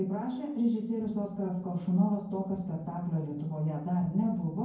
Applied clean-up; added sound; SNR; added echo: none; none; none; reverberation time 0.9 s.